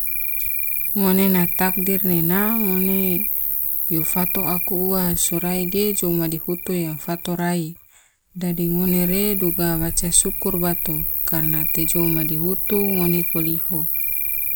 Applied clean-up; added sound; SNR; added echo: none; Cricket; 0 dB; none.